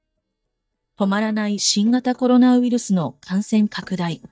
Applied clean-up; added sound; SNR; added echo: neural mask model DeepFilterNet 3.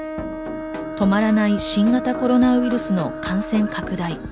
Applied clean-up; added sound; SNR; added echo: none; Wind instrument, woodwind instrument; 10 dB; none.